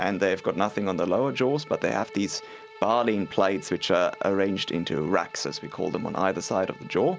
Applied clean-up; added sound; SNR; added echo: none; Bowed string instrument; 20 dB; none.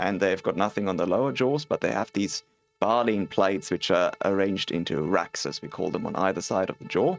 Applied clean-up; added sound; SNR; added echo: neural mask model RNNoise.